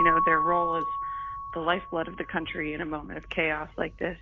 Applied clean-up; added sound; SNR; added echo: none; Keyboard (musical) / Bell; 0 dB; none.